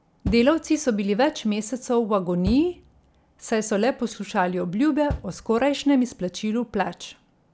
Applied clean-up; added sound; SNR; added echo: none; Bass drum; 15 dB; none.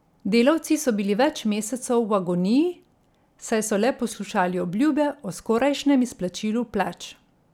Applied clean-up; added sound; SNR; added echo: none; none; none; none.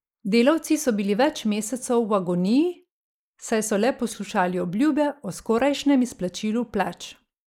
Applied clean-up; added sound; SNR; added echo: neural mask model Resemble Enhance denoiser.